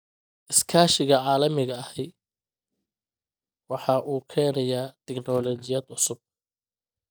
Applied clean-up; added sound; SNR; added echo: neural mask model DeepFilterNet 3.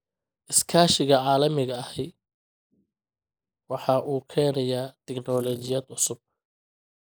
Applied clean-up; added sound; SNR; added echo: neural mask model Resemble Enhance denoiser.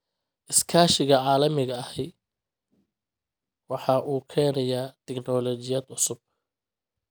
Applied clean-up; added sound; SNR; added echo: none; none; none; none.